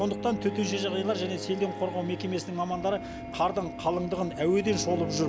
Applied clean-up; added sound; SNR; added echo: none; Bowed string instrument; 9 dB; none.